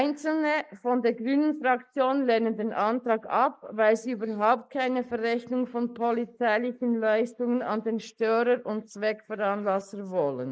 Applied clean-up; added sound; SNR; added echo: neural mask model Resemble Enhance denoiser.